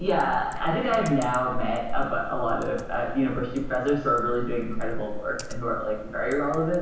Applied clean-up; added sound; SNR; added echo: none; Computer keyboard; 5 dB; reverberation time 0.9 s.